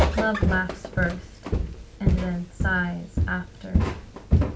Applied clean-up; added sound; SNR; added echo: none; Walk, footsteps; -5 dB; reverberation time 0.2 s.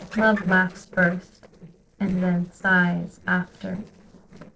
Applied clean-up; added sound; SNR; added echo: neural separator model SepFormer DNS4.